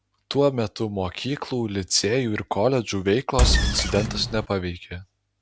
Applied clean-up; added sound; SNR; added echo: none; Engine; -3 dB; none.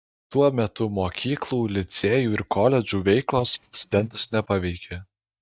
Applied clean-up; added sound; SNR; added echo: neural mask model DeepFilterNet 3.